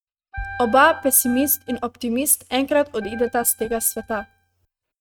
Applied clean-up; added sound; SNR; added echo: neural mask model RNNoise.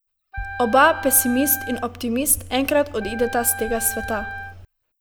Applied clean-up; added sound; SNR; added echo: none; Wind instrument, woodwind instrument; 12 dB; none.